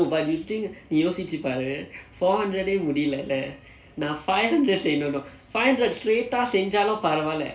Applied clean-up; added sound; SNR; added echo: none; none; none; reverberation time 0.3 s.